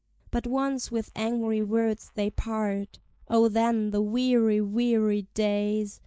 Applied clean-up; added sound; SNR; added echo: neural mask model Resemble Enhance denoiser.